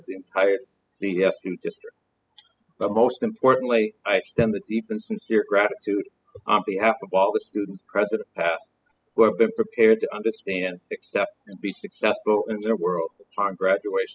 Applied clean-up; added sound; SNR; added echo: classical method spectral subtraction.